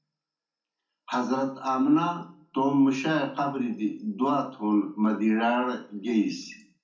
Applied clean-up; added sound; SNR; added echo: none; none; none; reverberation time 0.4 s.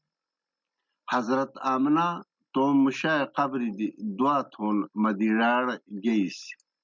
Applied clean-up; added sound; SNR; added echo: none; none; none; none.